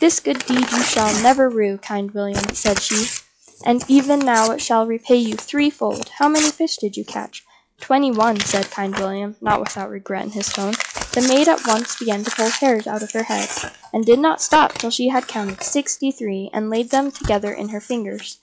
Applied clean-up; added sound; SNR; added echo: classical method log-MMSE.